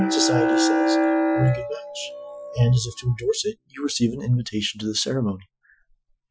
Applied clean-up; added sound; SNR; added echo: classical method Wiener filter.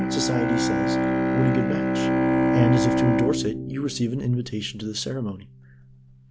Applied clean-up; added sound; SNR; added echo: none; Bowed string instrument; -3 dB; none.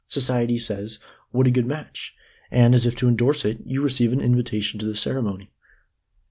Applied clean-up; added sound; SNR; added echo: none; none; none; none.